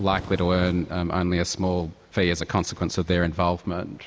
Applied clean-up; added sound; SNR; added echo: none; Fire / Fireworks; 19 dB; none.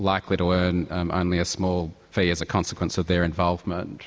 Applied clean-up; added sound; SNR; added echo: none; none; none; none.